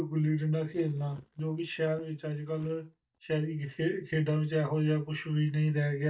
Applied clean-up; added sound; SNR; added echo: neural mask model DeepFilterNet 3.